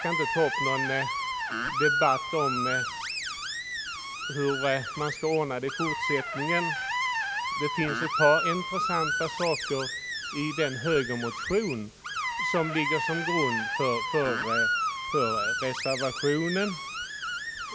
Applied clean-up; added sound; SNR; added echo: none; Screech; 1 dB; none.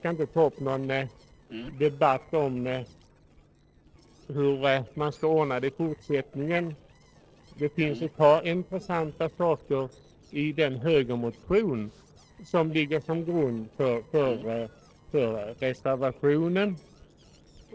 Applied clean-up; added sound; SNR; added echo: neural separator model SepFormer DNS4.